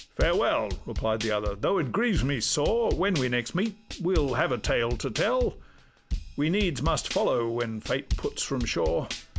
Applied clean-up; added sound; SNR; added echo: none; Drum / Drum kit; 7 dB; none.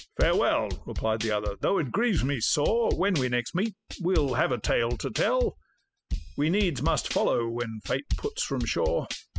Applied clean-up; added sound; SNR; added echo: classical method spectral subtraction.